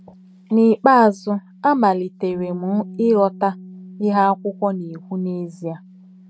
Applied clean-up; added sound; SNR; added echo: none; Bass guitar; 19 dB; none.